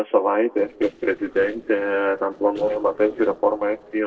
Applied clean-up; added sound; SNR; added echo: neural separator model SepFormer DNS4.